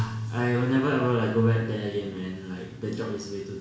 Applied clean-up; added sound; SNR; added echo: none; Marimba, xylophone / Wood; 15 dB; reverberation time 0.7 s.